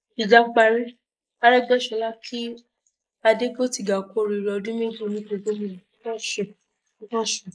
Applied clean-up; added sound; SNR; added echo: neural mask model Resemble Enhance denoiser.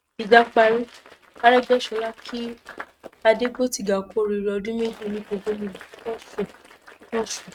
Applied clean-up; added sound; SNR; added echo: neural mask model RNNoise.